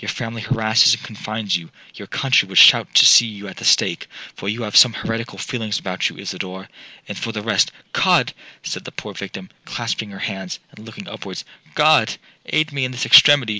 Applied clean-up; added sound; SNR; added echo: none; none; none; none.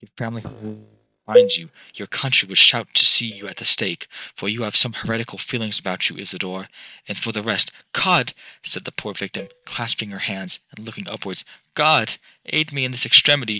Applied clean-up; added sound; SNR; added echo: neural mask model DeepFilterNet 3.